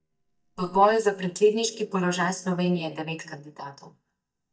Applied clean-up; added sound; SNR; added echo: neural mask model DeepFilterNet 3.